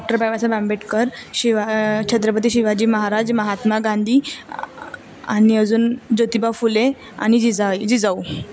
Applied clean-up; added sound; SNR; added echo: none; none; none; none.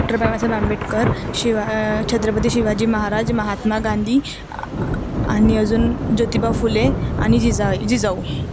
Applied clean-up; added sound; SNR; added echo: none; Thunder / Rain; 3 dB; none.